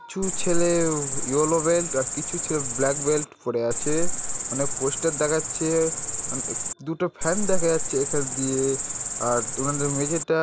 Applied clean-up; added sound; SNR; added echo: none; Cricket; 1 dB; none.